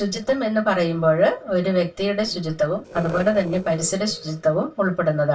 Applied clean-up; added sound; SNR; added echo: neural separator model SepFormer DNS4.